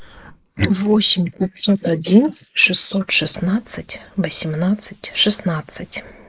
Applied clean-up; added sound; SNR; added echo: neural mask model Resemble Enhance denoiser.